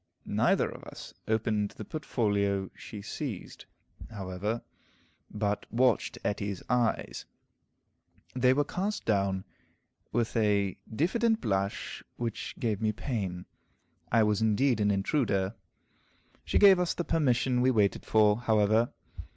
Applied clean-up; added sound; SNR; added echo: none; none; none; none.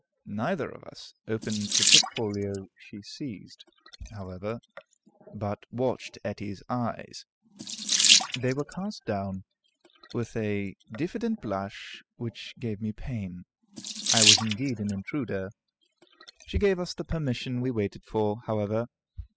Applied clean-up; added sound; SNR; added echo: classical method spectral subtraction.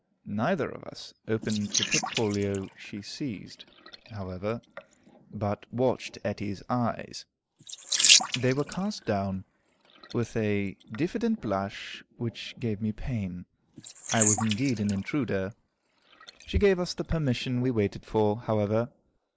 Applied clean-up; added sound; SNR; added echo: neural mask model Resemble Enhance denoiser.